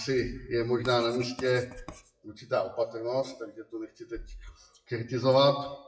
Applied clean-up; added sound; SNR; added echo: classical method WPE with log-MMSE.